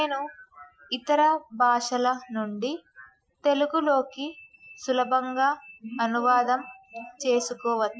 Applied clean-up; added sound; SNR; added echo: classical method Wiener filter.